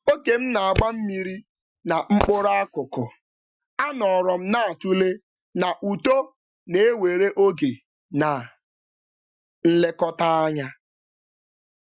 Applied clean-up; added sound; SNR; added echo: classical method Wiener filter.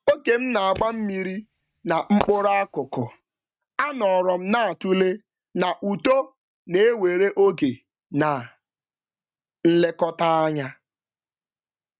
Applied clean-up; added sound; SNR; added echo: neural mask model RNNoise.